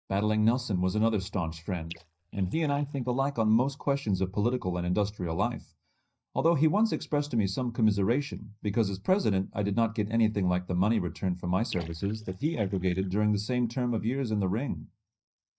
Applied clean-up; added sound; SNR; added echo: neural mask model DeepFilterNet 3.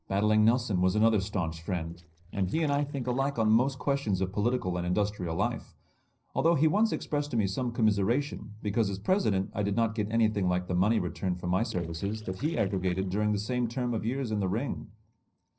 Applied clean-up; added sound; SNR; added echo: neural separator model SepFormer DNS4.